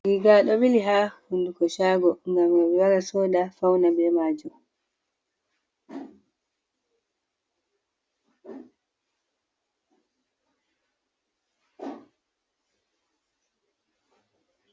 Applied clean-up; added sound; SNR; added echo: none; none; none; none.